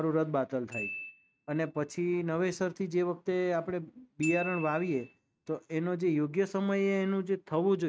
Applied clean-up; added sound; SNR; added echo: neural mask model RNNoise.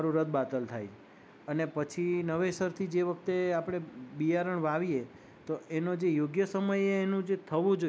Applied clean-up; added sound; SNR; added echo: none; none; none; none.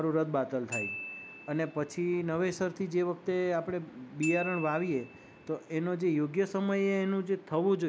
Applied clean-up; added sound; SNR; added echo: none; Glockenspiel; 14 dB; none.